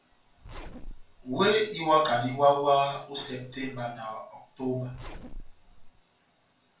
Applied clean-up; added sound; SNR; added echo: none; Zipper (clothing); 13 dB; reverberation time 0.3 s.